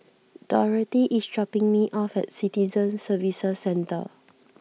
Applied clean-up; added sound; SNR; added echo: none; none; none; none.